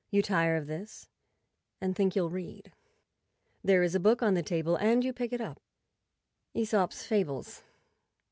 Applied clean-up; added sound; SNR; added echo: none; none; none; none.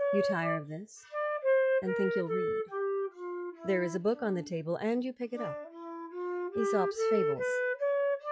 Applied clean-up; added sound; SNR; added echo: classical method log-MMSE.